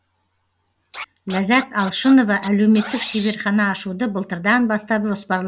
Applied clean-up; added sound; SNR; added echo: none; Scratching (performance technique); 16 dB; none.